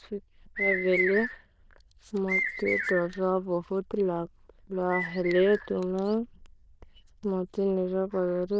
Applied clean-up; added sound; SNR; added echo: neural diffusion model UNIVERSE++.